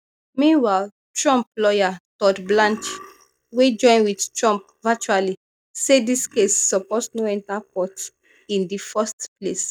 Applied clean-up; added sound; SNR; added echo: neural mask model DeepFilterNet 3.